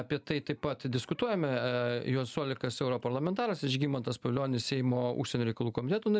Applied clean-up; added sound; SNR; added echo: none; none; none; none.